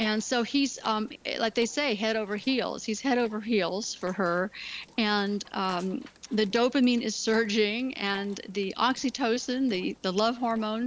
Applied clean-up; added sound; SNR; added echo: neural separator model SepFormer DNS4.